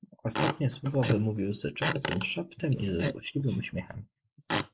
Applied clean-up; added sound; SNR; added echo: neural mask model Resemble Enhance denoiser.